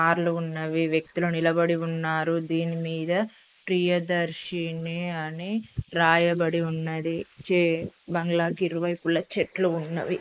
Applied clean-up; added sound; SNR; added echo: neural mask model Resemble Enhance denoiser.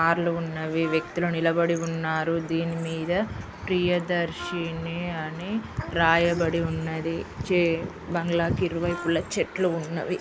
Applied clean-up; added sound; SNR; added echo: none; Wind instrument, woodwind instrument; 16 dB; none.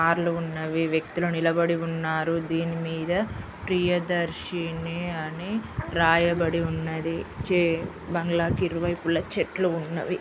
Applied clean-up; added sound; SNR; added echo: none; none; none; none.